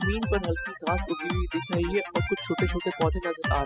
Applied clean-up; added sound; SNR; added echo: classical method spectral subtraction.